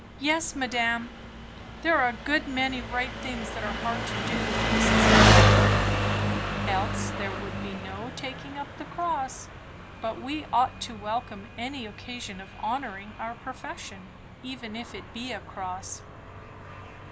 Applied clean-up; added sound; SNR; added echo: none; Engine; -4 dB; none.